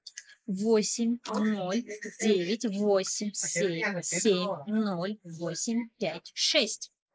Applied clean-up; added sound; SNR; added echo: neural mask model Resemble Enhance denoiser.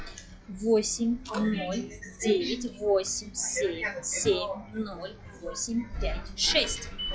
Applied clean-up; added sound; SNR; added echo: classical method log-MMSE.